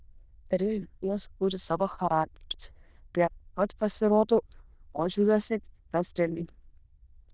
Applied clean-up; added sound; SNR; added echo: neural diffusion model UNIVERSE++.